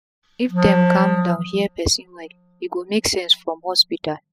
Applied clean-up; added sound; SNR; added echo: classical method spectral subtraction.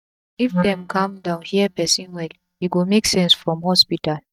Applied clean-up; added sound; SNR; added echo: neural mask model DeepFilterNet 3.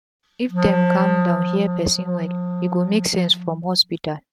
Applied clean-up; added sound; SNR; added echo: neural mask model RNNoise.